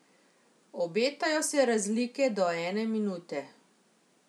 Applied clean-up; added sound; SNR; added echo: none; none; none; none.